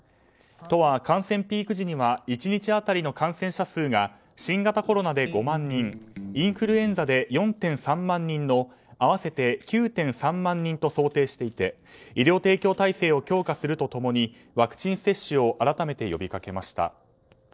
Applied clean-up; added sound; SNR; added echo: neural separator model SepFormer DNS4.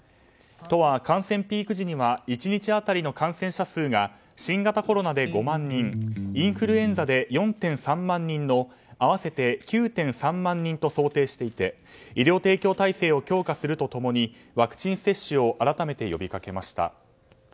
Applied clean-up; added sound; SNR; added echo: none; Electric guitar; 7 dB; none.